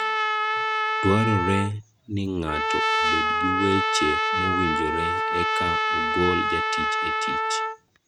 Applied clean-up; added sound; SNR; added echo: none; Trumpet; -4 dB; none.